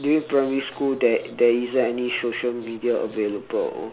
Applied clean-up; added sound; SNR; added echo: none; none; none; none.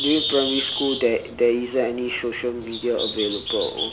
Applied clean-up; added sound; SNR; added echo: none; Bird; 6 dB; none.